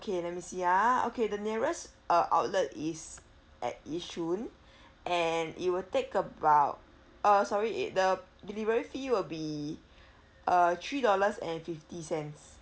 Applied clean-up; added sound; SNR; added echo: none; none; none; none.